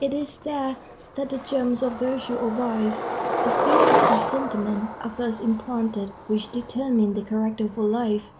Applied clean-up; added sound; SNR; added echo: none; Skateboard; 1 dB; none.